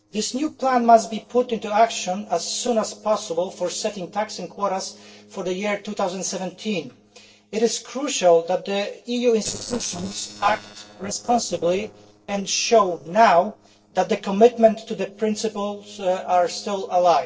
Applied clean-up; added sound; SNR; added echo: neural separator model SepFormer DNS4.